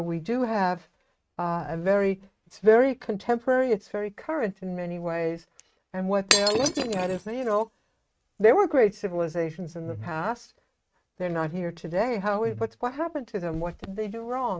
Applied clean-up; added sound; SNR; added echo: neural mask model RNNoise.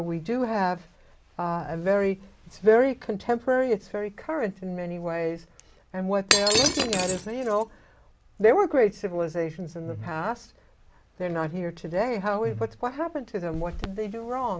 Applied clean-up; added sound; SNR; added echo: none; Shatter; 0 dB; none.